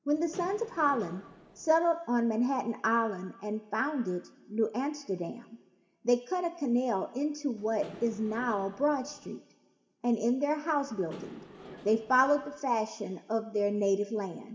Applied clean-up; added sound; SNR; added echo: none; Engine / Mechanisms; 18 dB; reverberation time 1.3 s.